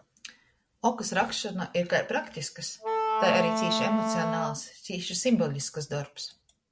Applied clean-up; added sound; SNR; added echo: none; Wind instrument, woodwind instrument; -1 dB; none.